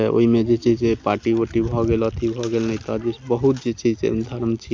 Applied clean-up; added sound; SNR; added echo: none; none; none; none.